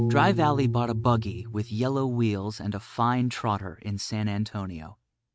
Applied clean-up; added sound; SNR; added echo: neural mask model RNNoise.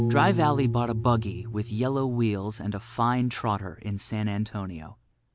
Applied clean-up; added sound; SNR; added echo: none; Piano; 7 dB; none.